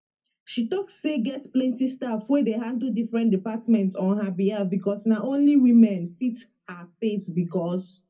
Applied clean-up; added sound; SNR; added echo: none; none; none; reverberation time 0.4 s.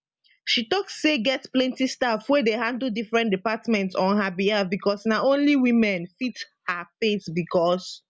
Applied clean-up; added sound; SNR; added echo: none; none; none; none.